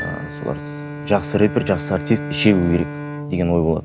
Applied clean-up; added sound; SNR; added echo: none; Piano + Bowed string instrument; 9 dB; none.